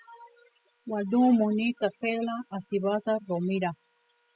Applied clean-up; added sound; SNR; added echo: classical method spectral subtraction.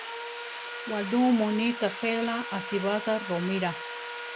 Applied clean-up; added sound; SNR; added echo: none; Sawing; 8 dB; none.